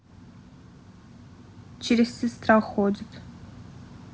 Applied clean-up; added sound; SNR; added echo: none; none; none; none.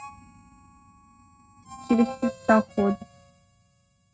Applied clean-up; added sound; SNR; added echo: neural mask model RNNoise.